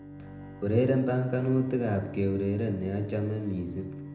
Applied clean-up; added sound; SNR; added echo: none; Bowed string instrument; 15 dB; reverberation time 0.8 s.